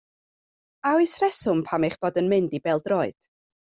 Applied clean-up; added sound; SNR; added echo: none; none; none; none.